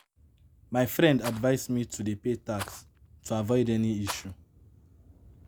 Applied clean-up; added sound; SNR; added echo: none; Rattle; 18 dB; none.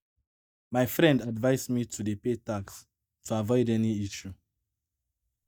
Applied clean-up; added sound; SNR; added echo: neural mask model DeepFilterNet 3.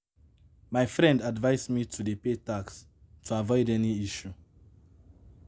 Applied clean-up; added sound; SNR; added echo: none; none; none; none.